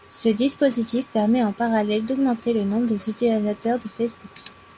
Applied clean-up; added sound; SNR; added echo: none; none; none; none.